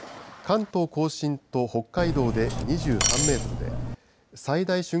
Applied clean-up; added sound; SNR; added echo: none; Cutlery, silverware; 0 dB; none.